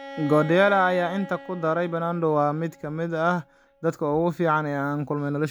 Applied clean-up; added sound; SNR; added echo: none; Bowed string instrument; 18 dB; none.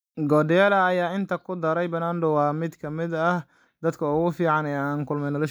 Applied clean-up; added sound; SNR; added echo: none; none; none; none.